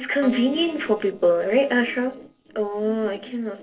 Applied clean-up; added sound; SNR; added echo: neural separator model SepFormer DNS4.